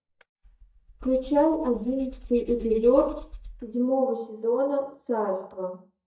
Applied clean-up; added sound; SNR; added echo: neural mask model DeepFilterNet 3.